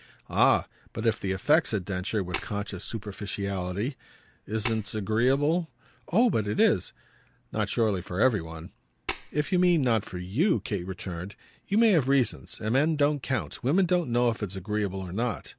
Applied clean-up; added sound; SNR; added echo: none; Tap; 11 dB; none.